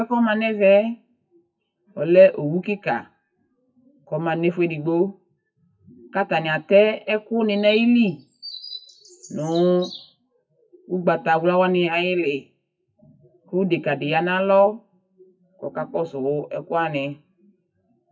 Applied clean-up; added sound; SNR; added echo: classical method WPE with log-MMSE.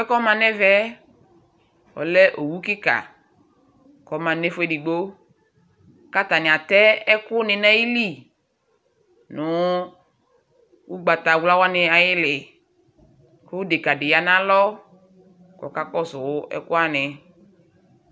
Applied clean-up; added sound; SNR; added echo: none; none; none; none.